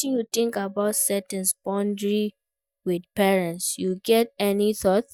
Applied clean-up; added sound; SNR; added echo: neural mask model DeepFilterNet 3.